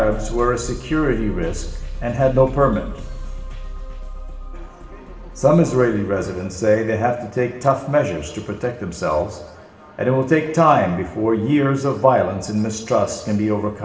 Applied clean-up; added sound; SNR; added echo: none; none; none; reverberation time 1.0 s.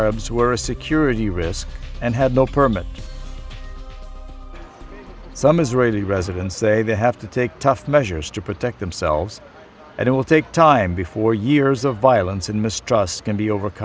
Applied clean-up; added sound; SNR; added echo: none; none; none; none.